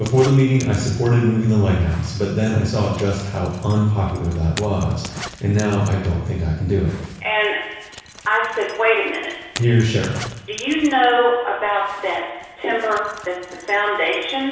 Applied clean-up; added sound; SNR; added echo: none; Zipper (clothing); 19 dB; reverberation time 1.1 s.